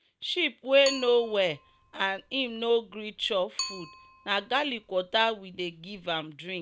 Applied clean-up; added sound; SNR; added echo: none; Bicycle; 14 dB; none.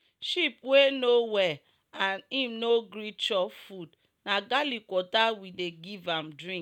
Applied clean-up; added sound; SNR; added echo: none; none; none; none.